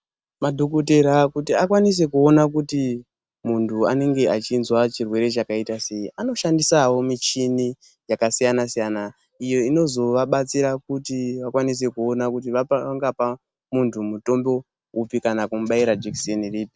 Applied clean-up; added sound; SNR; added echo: none; none; none; none.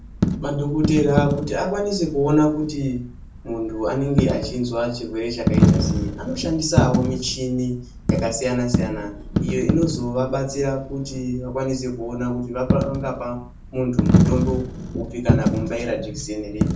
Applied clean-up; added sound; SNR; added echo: none; Coin (dropping); 0 dB; reverberation time 0.3 s.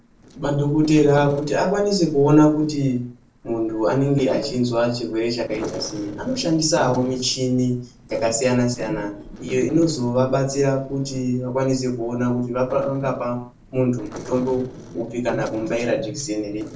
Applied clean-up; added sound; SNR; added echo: neural separator model SepFormer DNS4.